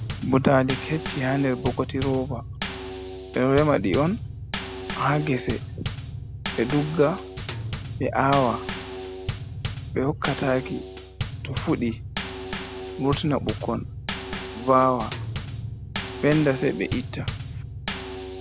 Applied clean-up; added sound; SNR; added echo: none; Bass drum / Snare drum / Drum kit; 7 dB; none.